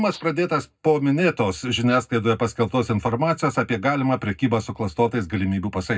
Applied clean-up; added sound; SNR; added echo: neural mask model DeepFilterNet 3.